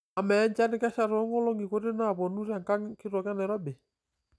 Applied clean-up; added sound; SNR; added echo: none; none; none; none.